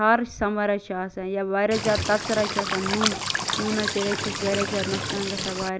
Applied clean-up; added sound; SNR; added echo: none; Cricket / Water; 3 dB; none.